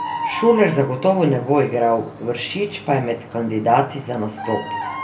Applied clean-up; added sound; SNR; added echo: none; Bird vocalization, bird call, bird song; 12 dB; reverberation time 0.2 s.